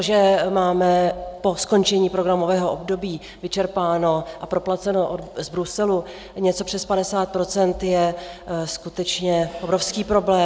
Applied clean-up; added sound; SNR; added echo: none; none; none; none.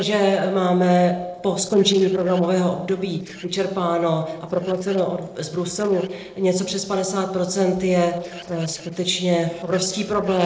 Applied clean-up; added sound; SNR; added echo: neural separator model SepFormer DNS4.